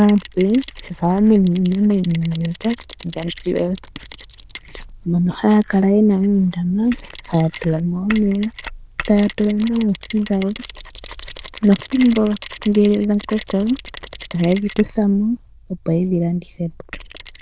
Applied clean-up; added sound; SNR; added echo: neural diffusion model UNIVERSE++.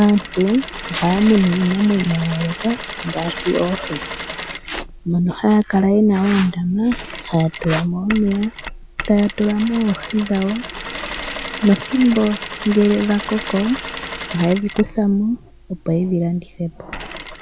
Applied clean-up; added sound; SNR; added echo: none; Mechanisms; 10 dB; none.